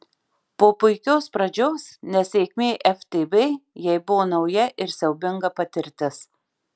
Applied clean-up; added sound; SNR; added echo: none; none; none; none.